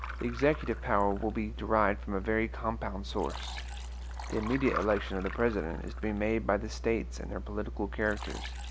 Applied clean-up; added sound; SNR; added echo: none; Liquid; 15 dB; none.